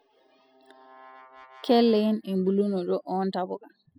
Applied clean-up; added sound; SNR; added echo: classical method spectral subtraction.